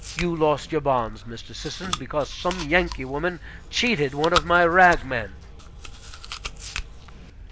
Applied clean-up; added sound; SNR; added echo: none; Chewing, mastication; 10 dB; none.